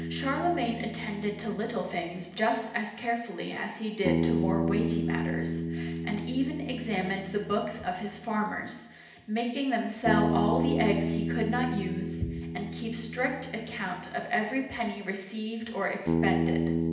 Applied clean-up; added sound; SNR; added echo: none; Bass guitar; 1 dB; reverberation time 0.8 s.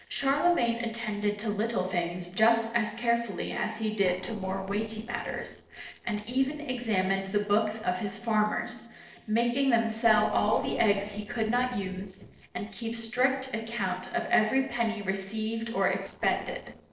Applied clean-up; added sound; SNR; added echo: neural separator model SepFormer DNS4.